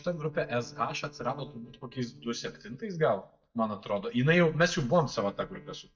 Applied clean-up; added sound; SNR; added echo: neural mask model DeepFilterNet 3.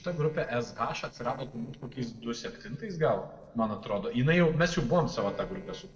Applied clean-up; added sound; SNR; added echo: neural separator model SepFormer DNS4.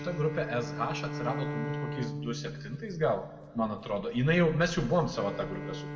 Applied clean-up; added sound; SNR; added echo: none; Bowed string instrument; 8 dB; reverberation time 1.2 s.